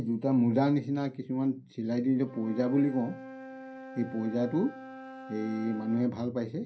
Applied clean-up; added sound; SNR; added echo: none; Wind instrument, woodwind instrument; 16 dB; reverberation time 0.3 s.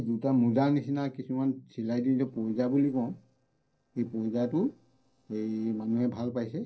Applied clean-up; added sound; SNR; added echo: neural separator model SepFormer DNS4.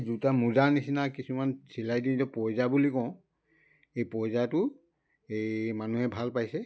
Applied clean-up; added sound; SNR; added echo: none; none; none; none.